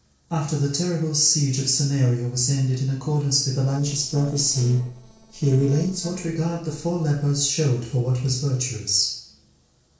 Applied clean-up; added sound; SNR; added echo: neural separator model SepFormer DNS4.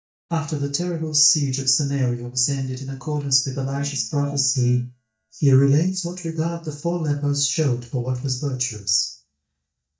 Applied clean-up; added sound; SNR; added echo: neural mask model DeepFilterNet 3.